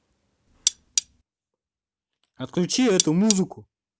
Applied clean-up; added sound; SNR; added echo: none; Cutlery, silverware; 1 dB; none.